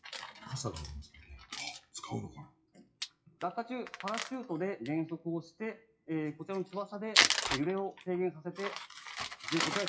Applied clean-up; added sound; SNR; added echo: classical method WPE with log-MMSE.